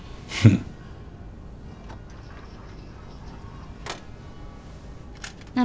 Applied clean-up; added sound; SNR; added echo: none; Sliding door + Church bell; 18 dB; none.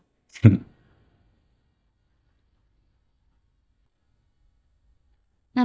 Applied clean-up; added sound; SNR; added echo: neural mask model DeepFilterNet 3.